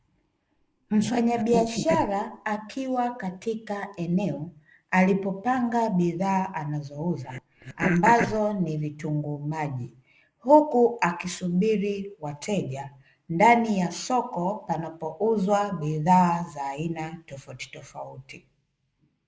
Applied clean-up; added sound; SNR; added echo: neural mask model Resemble Enhance denoiser.